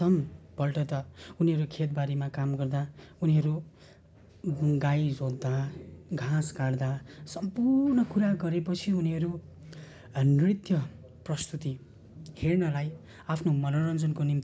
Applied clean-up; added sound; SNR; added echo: none; none; none; none.